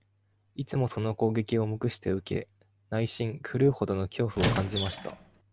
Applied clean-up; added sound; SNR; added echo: none; Squeak; 0 dB; none.